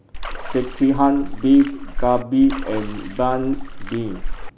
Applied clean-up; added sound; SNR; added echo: none; Splash, splatter; 6 dB; none.